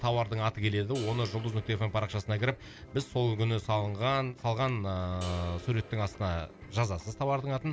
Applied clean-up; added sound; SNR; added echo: none; Crash cymbal; 19 dB; none.